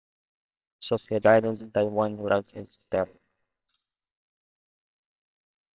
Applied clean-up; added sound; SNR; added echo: neural separator model SepFormer WHAMR!.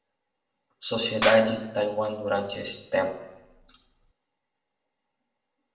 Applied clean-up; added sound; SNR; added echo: none; Clapping; 9 dB; reverberation time 0.7 s.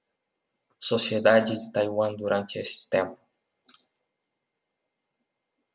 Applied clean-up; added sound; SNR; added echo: none; none; none; none.